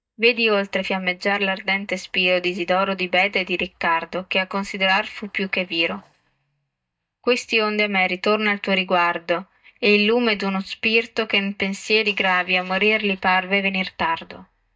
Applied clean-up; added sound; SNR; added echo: neural mask model DeepFilterNet 3.